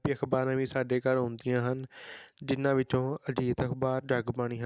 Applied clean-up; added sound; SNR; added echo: none; none; none; none.